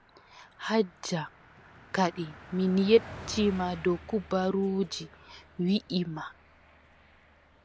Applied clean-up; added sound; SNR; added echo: none; Car passing by; 19 dB; none.